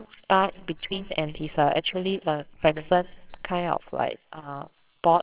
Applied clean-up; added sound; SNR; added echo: neural separator model SepFormer WHAMR!.